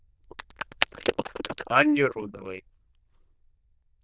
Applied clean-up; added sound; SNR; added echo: neural diffusion model UNIVERSE++.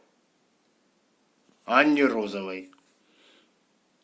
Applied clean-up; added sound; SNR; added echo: none; none; none; none.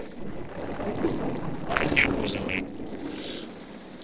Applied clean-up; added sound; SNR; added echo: neural separator model SepFormer DNS4.